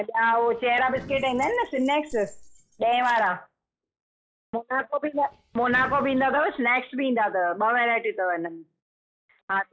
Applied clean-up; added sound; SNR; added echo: classical method log-MMSE.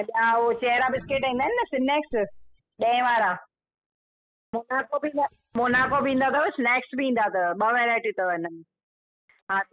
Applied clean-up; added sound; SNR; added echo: classical method spectral subtraction.